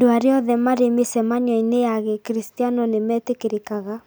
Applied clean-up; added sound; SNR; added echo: none; none; none; none.